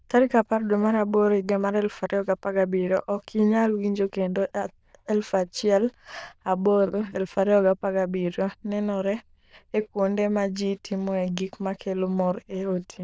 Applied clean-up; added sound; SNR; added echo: neural diffusion model UNIVERSE++.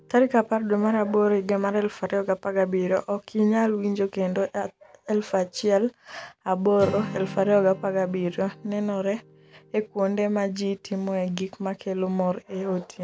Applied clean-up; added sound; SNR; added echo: none; Acoustic guitar; 19 dB; none.